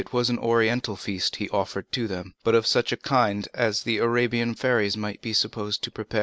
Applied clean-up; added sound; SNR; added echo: none; none; none; none.